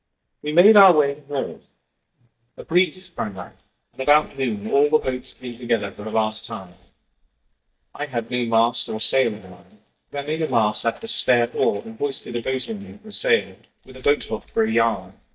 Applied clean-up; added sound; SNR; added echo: neural mask model DeepFilterNet 3.